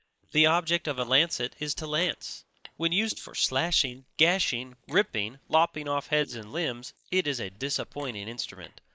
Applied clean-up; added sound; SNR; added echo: neural mask model Resemble Enhance denoiser.